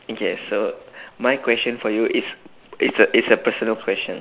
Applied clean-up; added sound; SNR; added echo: none; none; none; none.